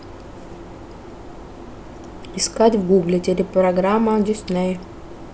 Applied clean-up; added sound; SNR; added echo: none; none; none; none.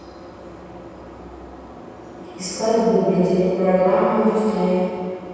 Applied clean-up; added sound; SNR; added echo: none; none; none; reverberation time 2.2 s.